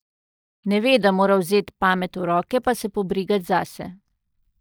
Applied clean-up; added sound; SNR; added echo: neural mask model DeepFilterNet 3.